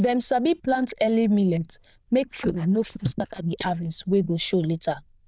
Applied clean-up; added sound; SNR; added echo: neural diffusion model UNIVERSE++.